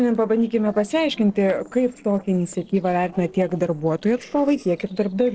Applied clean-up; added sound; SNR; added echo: neural separator model SepFormer DNS4.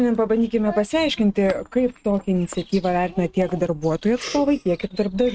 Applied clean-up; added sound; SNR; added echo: neural mask model RNNoise.